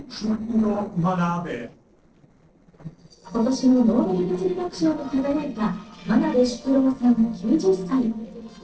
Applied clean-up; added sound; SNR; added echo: neural separator model SepFormer DNS4.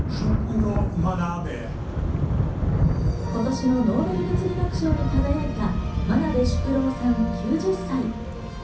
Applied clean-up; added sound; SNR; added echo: none; Thunder / Rain; 0 dB; reverberation time 0.6 s.